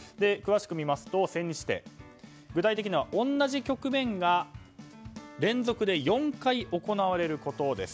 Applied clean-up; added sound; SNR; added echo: none; none; none; none.